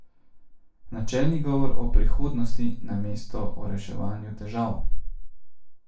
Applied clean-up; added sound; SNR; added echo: none; none; none; reverberation time 0.3 s.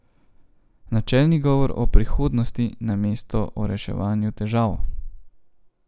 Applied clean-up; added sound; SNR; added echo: none; none; none; none.